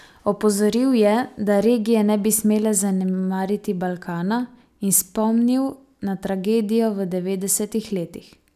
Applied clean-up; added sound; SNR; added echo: none; none; none; none.